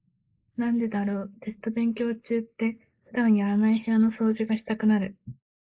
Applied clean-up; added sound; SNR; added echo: neural mask model Resemble Enhance denoiser.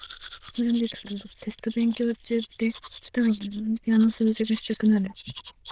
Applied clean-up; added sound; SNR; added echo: neural diffusion model UNIVERSE++.